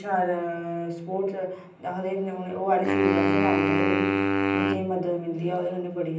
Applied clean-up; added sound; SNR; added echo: none; Wind instrument, woodwind instrument; -2 dB; reverberation time 0.6 s.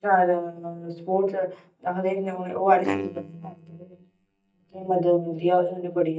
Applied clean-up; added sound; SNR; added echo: neural mask model DeepFilterNet 3.